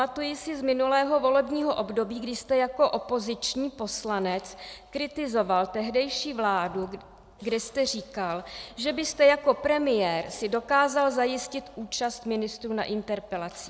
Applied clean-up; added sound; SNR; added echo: none; none; none; none.